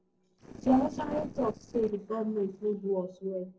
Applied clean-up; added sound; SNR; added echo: neural separator model SepFormer DNS4.